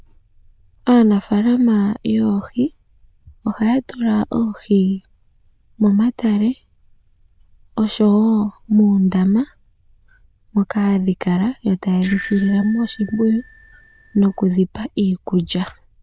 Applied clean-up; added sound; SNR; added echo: neural diffusion model UNIVERSE++.